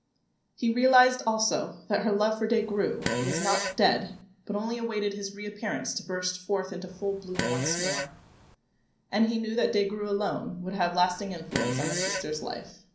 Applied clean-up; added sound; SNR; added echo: none; Fart; 4 dB; reverberation time 0.6 s.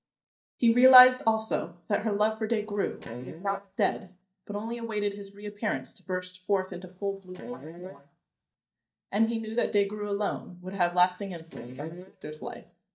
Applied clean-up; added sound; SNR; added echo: neural mask model DeepFilterNet 3.